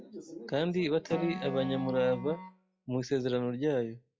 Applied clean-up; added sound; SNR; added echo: classical method log-MMSE.